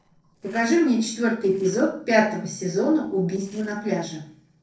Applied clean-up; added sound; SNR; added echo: neural separator model SepFormer DNS4.